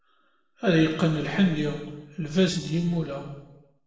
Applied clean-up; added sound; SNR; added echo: neural separator model SepFormer DNS4.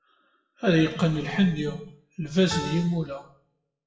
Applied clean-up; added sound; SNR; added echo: classical method WPE with log-MMSE.